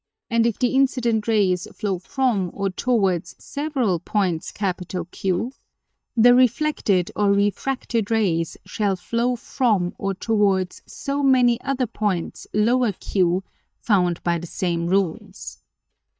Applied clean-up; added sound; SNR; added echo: neural mask model DeepFilterNet 3.